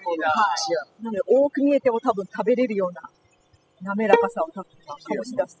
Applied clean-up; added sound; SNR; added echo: classical method spectral subtraction.